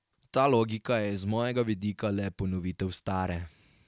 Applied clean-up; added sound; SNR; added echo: none; none; none; none.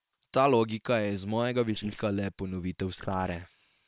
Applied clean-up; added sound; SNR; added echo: neural separator model SepFormer WHAM!.